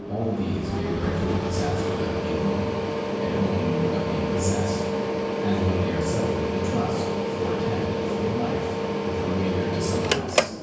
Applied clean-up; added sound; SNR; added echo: none; Mechanical fan; -2 dB; reverberation time 1.0 s.